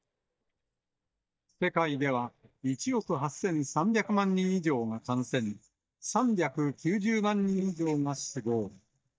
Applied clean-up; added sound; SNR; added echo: neural mask model DeepFilterNet 3.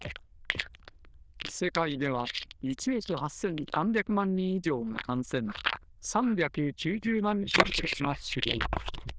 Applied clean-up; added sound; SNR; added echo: neural diffusion model UNIVERSE++.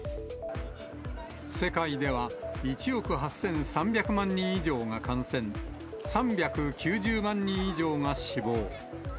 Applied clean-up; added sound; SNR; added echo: none; none; none; none.